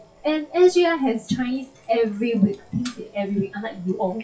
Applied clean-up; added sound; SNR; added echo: classical method WPE with log-MMSE.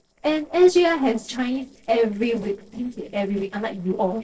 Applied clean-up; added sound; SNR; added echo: neural separator model SepFormer DNS4.